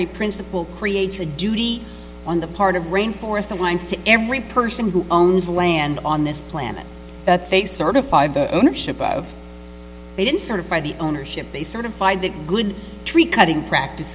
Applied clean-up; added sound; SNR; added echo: none; none; none; none.